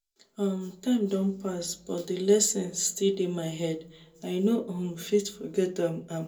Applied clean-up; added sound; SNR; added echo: none; none; none; reverberation time 0.2 s.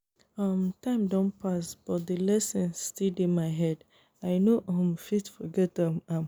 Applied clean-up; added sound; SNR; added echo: none; none; none; none.